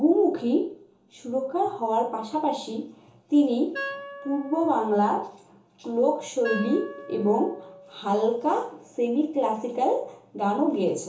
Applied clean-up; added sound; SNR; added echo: none; Wind instrument, woodwind instrument; 14 dB; reverberation time 1.2 s.